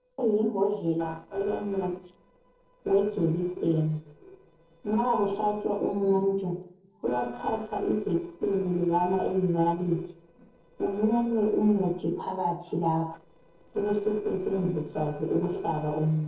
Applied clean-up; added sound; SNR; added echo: neural separator model SepFormer DNS4.